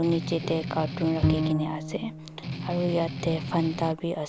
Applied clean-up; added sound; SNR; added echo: none; Bowed string instrument + Strum; 2 dB; none.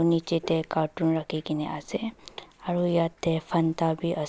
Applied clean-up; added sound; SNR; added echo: none; none; none; none.